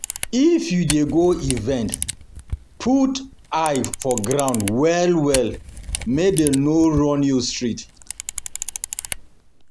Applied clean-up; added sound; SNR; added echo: none; Camera; 10 dB; none.